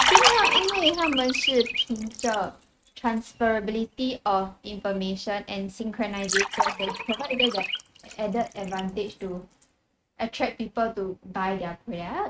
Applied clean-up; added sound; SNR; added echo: neural mask model RNNoise.